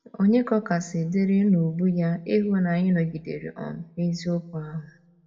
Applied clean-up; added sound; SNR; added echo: none; none; none; reverberation time 0.5 s.